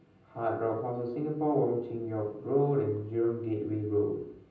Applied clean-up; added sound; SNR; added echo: none; none; none; reverberation time 0.6 s.